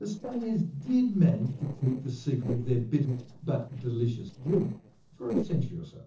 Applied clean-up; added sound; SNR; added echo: neural separator model SepFormer DNS4.